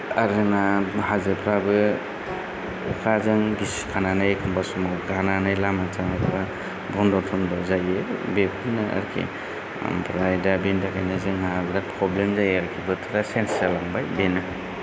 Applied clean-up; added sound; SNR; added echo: none; Bowed string instrument; 19 dB; none.